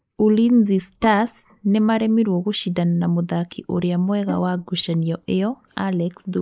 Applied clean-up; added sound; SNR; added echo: neural mask model Resemble Enhance denoiser.